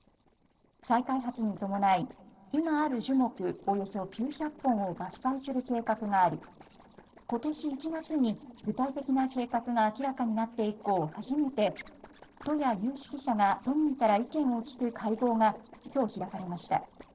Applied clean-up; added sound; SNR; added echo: neural separator model SepFormer DNS4.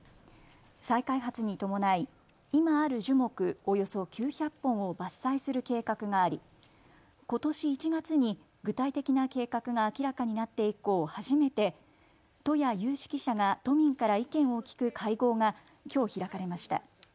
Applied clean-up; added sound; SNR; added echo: none; none; none; none.